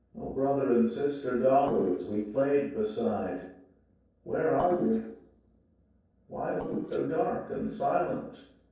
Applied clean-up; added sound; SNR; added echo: neural separator model SepFormer DNS4.